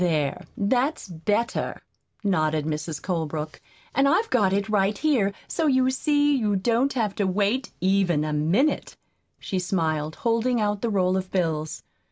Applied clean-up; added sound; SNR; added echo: none; none; none; none.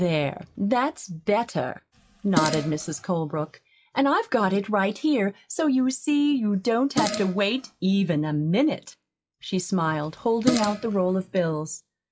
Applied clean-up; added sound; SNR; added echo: classical method log-MMSE.